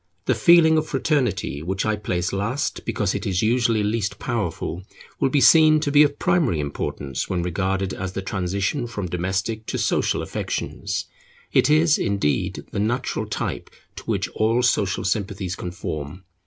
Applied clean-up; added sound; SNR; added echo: none; none; none; none.